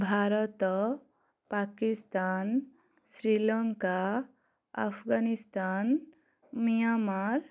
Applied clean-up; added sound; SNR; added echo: none; none; none; none.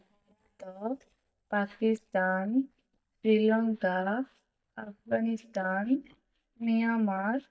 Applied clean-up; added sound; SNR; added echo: neural mask model DeepFilterNet 3.